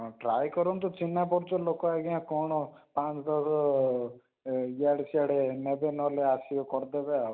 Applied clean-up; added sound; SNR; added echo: none; none; none; none.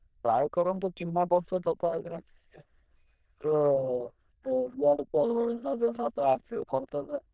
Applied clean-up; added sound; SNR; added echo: neural diffusion model UNIVERSE++.